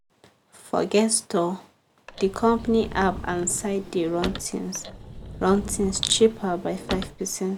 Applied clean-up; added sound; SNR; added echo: none; Sliding door / Slam / Wood; 11 dB; none.